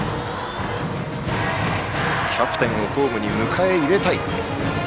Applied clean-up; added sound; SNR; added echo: none; none; none; none.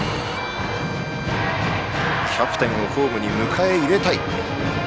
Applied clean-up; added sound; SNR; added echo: none; Bowed string instrument; 14 dB; none.